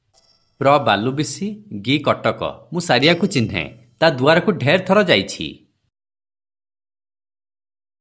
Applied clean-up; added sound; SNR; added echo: neural separator model SepFormer DNS4.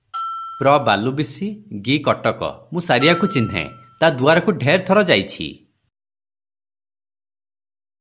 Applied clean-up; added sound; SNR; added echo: none; Bell; 11 dB; none.